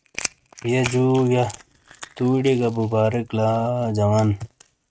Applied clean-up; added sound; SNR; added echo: neural mask model RNNoise.